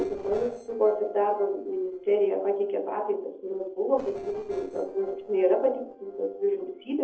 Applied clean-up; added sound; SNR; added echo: neural separator model SepFormer DNS4.